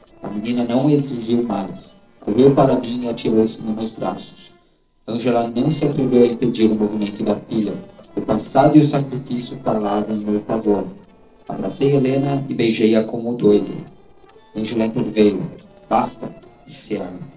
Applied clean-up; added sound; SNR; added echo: neural separator model SepFormer DNS4.